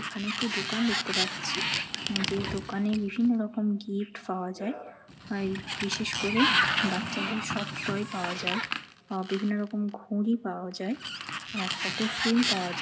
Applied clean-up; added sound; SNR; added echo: none; Sliding door; 2 dB; reverberation time 1.6 s.